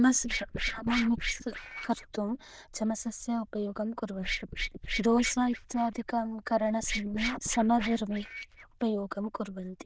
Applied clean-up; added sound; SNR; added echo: neural diffusion model UNIVERSE++.